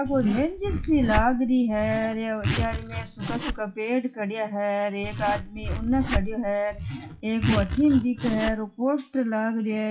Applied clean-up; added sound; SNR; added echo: classical method WPE with log-MMSE.